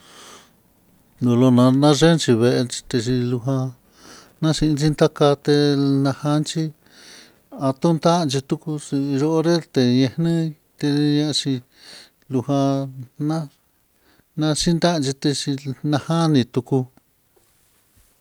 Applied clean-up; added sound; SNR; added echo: none; none; none; none.